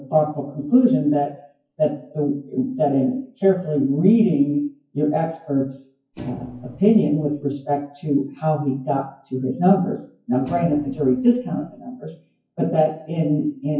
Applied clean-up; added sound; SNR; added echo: classical method WPE with log-MMSE.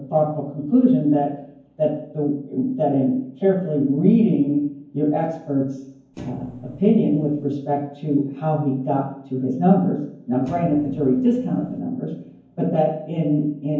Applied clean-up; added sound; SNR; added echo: none; Thump, thud; 17 dB; reverberation time 0.9 s.